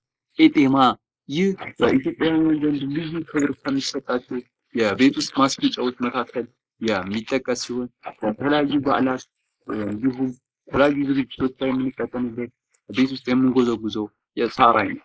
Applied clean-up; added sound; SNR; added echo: neural mask model Resemble Enhance denoiser.